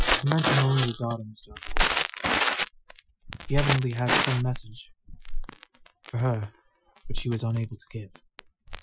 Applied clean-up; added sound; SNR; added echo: classical method Wiener filter.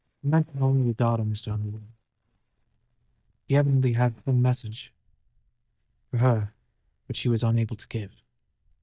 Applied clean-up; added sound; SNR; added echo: neural mask model DeepFilterNet 3.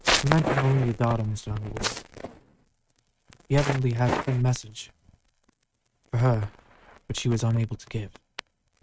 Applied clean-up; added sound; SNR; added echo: neural mask model RNNoise.